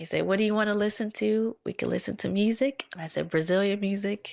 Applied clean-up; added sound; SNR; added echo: none; none; none; none.